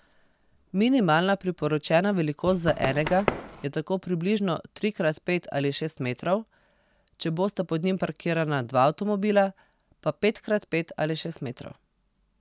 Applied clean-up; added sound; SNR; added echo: none; Run; 5 dB; none.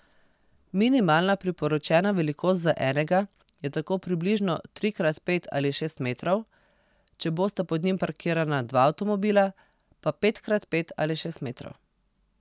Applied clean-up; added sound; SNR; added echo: none; none; none; none.